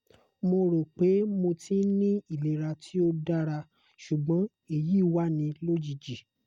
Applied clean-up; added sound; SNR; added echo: none; none; none; none.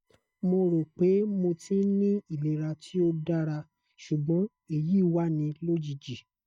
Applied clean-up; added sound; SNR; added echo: neural mask model DeepFilterNet 3.